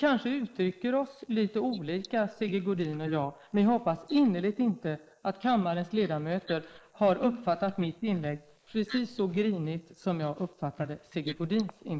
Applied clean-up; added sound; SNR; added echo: neural mask model Resemble Enhance denoiser.